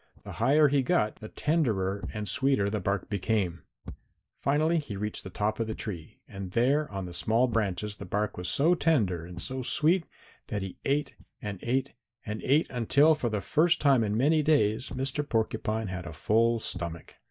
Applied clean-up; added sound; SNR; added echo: neural mask model DeepFilterNet 3.